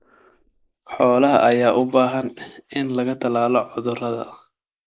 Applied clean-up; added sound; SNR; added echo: neural mask model Resemble Enhance denoiser.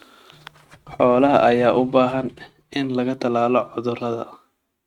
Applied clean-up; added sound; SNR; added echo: neural mask model RNNoise.